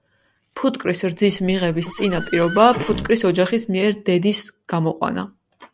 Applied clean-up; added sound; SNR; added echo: none; Livestock, farm animals, working animals; 12 dB; none.